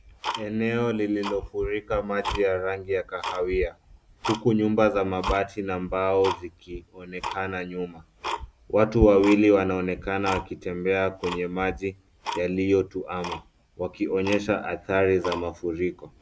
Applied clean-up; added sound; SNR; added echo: none; Tick-tock; 11 dB; none.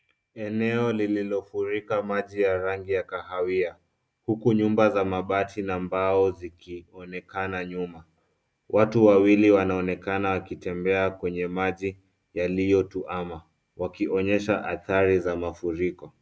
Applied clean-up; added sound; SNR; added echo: none; none; none; none.